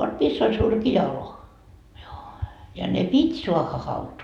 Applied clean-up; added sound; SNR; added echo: none; none; none; none.